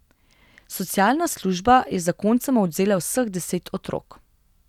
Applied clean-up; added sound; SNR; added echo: none; none; none; none.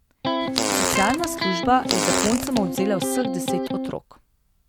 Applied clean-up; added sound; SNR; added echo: none; Electric guitar + Fart; -2 dB; none.